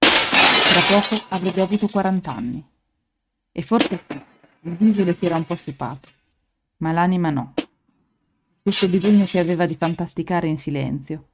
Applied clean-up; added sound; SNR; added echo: neural mask model RNNoise.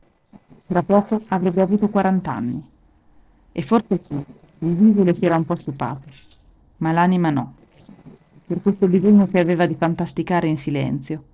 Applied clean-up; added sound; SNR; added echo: neural separator model SepFormer DNS4.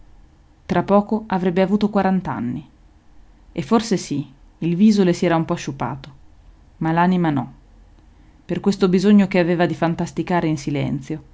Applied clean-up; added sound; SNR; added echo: none; none; none; none.